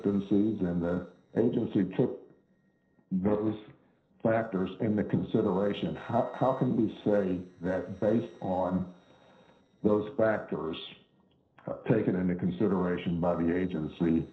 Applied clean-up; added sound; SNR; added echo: neural separator model SepFormer DNS4.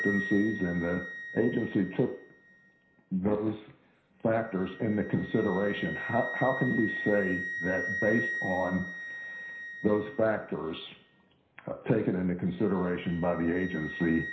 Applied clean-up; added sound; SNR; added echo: none; Wind instrument, woodwind instrument; 9 dB; reverberation time 0.5 s.